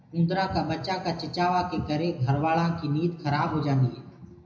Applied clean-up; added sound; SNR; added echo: none; none; none; reverberation time 0.8 s.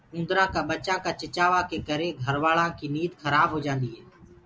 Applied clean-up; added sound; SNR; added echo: none; none; none; none.